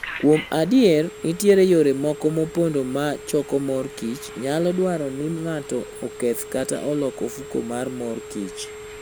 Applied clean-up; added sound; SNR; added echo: none; Telephone; 15 dB; none.